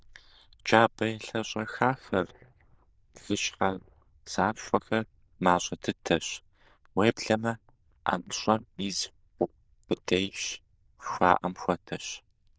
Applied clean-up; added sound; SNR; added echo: neural diffusion model UNIVERSE++.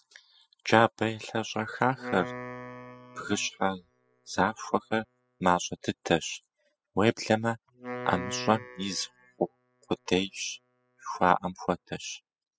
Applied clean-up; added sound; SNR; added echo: classical method spectral subtraction.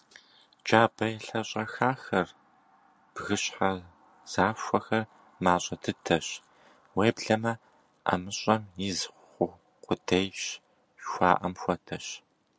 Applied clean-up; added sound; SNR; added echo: none; none; none; none.